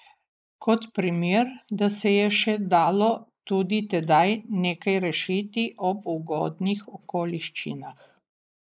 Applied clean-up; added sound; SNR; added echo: neural mask model Resemble Enhance denoiser.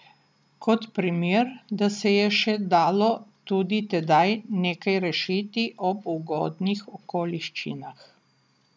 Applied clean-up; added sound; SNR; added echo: none; none; none; none.